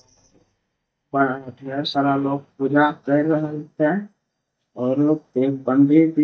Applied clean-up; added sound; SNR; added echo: neural mask model DeepFilterNet 3.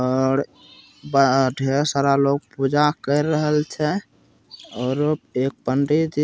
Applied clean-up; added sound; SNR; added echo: none; none; none; none.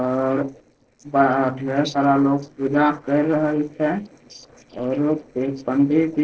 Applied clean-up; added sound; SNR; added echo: neural separator model SepFormer DNS4.